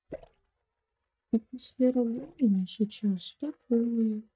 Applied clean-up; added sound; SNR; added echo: neural mask model DeepFilterNet 3.